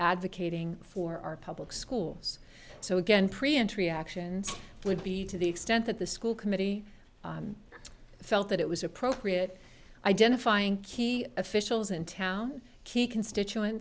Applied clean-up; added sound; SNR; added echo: none; none; none; none.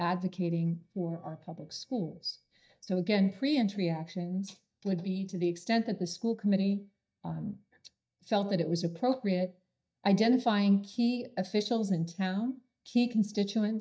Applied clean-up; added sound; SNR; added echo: neural mask model DeepFilterNet 3.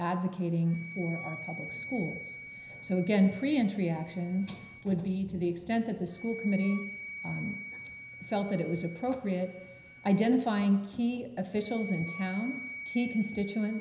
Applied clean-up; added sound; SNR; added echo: none; Wind instrument, woodwind instrument; 14 dB; reverberation time 0.9 s.